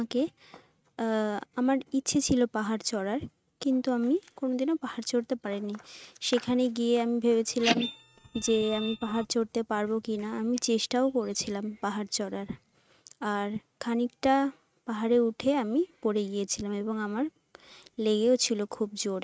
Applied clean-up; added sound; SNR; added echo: neural mask model RNNoise.